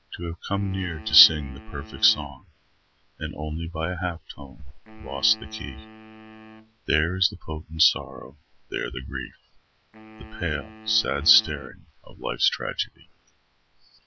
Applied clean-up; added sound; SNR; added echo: none; Wind instrument, woodwind instrument; 19 dB; none.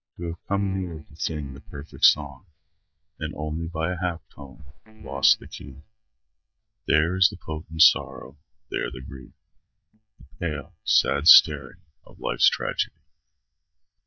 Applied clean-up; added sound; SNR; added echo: neural mask model DeepFilterNet 3.